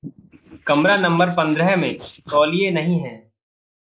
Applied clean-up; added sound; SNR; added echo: neural mask model Resemble Enhance denoiser.